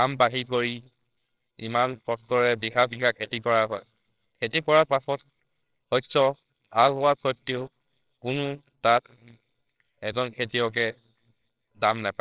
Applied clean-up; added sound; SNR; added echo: neural separator model SepFormer WHAMR!.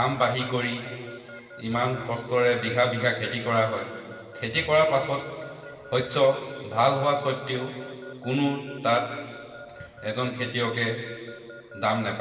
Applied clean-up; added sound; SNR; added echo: none; Alarm / Keyboard (musical); 19 dB; reverberation time 2.4 s.